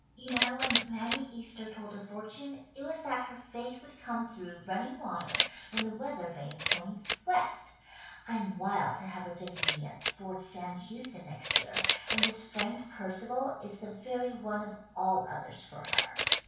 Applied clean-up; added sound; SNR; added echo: none; Camera; -4 dB; reverberation time 0.6 s.